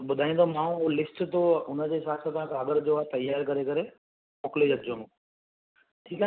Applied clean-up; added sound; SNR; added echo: none; none; none; none.